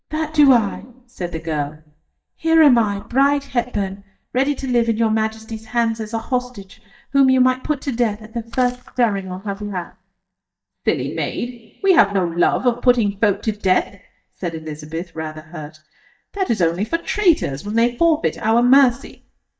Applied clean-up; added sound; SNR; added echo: neural mask model DeepFilterNet 3.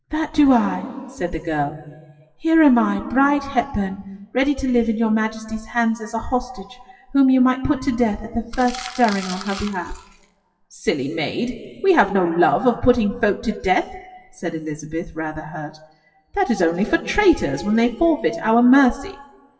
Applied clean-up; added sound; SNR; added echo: classical method WPE with log-MMSE.